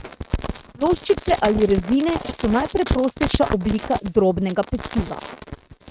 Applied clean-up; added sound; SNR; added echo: neural mask model RNNoise.